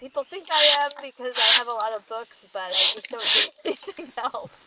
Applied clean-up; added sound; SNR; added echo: neural mask model Resemble Enhance denoiser.